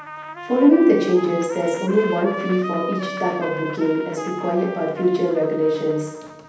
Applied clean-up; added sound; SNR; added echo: none; Trumpet; 12 dB; reverberation time 0.9 s.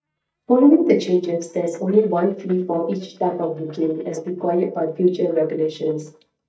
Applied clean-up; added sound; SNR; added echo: neural mask model DeepFilterNet 3.